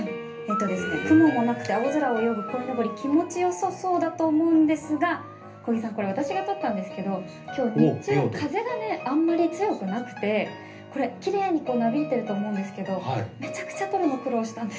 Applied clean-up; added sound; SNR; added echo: none; Motor vehicle (road) / Siren; 17 dB; reverberation time 0.3 s.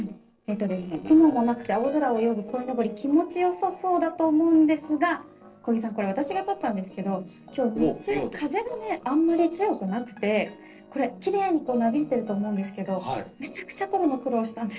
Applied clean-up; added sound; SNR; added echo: neural separator model SepFormer DNS4.